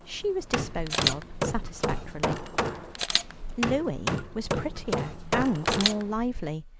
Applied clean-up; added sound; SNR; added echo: none; Hammer + Camera; -1 dB; none.